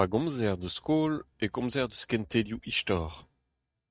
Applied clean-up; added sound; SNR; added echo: neural mask model RNNoise.